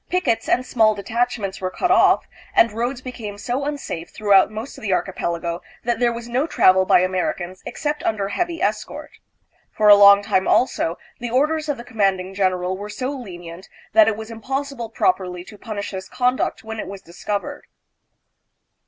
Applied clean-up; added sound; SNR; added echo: none; none; none; none.